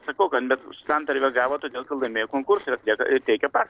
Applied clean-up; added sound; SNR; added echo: neural separator model SepFormer DNS4.